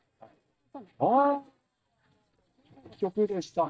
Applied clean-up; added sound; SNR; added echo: neural mask model DeepFilterNet 3.